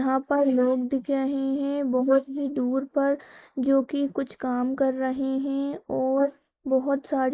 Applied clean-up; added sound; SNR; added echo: neural mask model Resemble Enhance denoiser.